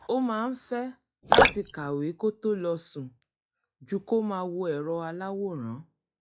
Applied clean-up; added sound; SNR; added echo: classical method log-MMSE.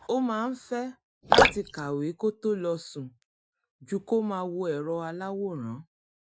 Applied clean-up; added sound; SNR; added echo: classical method Wiener filter.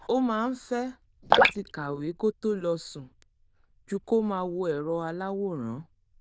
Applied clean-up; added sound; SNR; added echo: neural diffusion model UNIVERSE++.